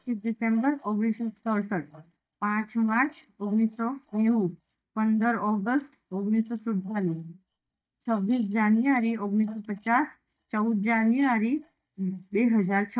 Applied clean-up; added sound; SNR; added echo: neural mask model DeepFilterNet 3.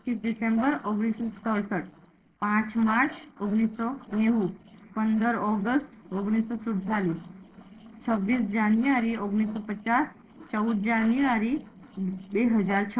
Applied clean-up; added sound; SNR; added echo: neural separator model SepFormer DNS4.